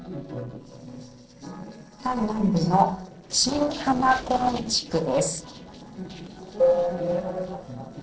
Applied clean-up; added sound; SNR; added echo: neural separator model SepFormer DNS4.